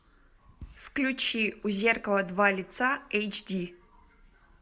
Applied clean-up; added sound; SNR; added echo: none; none; none; none.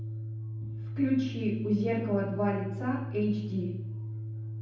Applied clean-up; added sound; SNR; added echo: none; Organ; 5 dB; reverberation time 0.9 s.